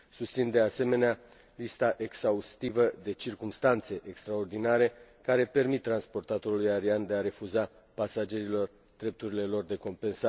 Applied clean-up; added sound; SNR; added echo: none; none; none; none.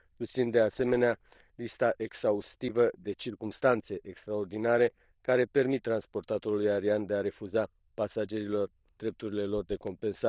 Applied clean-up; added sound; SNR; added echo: neural diffusion model UNIVERSE++.